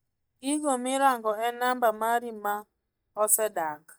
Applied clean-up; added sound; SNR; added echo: neural mask model DeepFilterNet 3.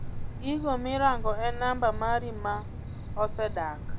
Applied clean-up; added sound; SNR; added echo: none; Cricket; 3 dB; none.